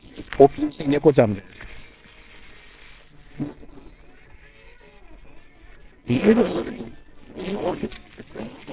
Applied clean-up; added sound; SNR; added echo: neural separator model SepFormer WHAMR!.